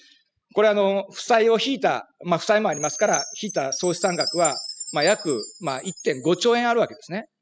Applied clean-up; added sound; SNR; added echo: classical method spectral subtraction.